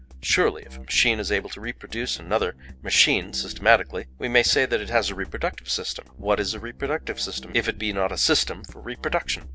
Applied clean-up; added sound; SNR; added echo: none; Drum kit; 16 dB; none.